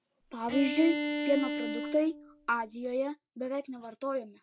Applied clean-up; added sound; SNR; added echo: none; Bowed string instrument; 4 dB; none.